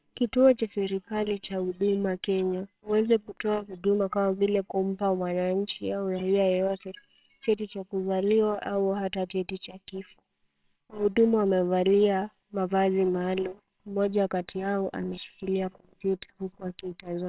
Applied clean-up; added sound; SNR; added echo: neural separator model SepFormer WHAMR!.